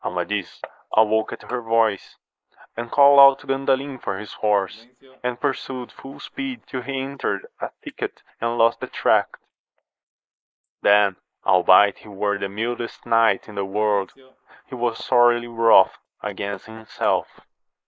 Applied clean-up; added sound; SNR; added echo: neural mask model Resemble Enhance denoiser.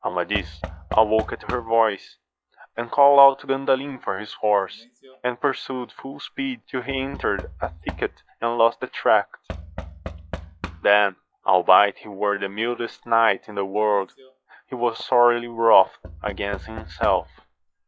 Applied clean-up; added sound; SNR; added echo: classical method log-MMSE.